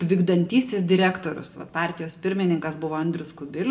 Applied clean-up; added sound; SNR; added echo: none; none; none; reverberation time 0.5 s.